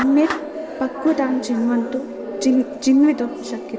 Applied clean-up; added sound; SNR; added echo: none; Clapping; 18 dB; reverberation time 1.1 s.